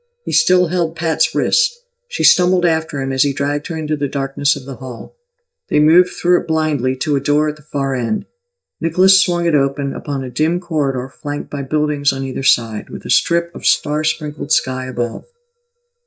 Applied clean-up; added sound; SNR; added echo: neural mask model DeepFilterNet 3.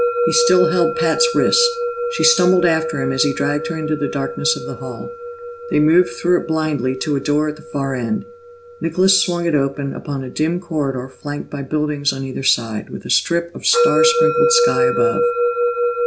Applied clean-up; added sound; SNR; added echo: none; Musical instrument; 3 dB; none.